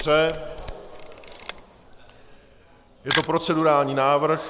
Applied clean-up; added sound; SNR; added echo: none; Camera; 11 dB; none.